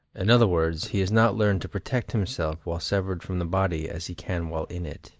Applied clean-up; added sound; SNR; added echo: neural mask model DeepFilterNet 3.